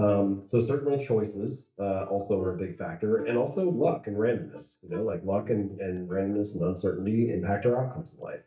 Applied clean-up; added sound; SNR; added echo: neural mask model DeepFilterNet 3.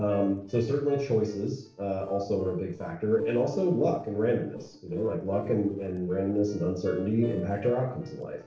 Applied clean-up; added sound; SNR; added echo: neural separator model SepFormer DNS4.